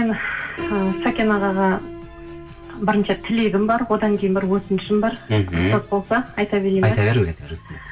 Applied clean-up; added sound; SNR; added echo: none; Piano; 16 dB; reverberation time 0.2 s.